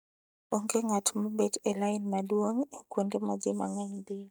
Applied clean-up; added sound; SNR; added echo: neural mask model DeepFilterNet 3.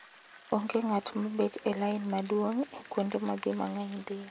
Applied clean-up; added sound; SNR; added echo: none; Bicycle; 18 dB; none.